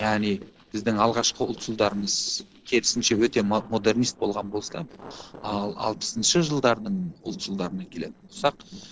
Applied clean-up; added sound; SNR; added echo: neural separator model SepFormer DNS4.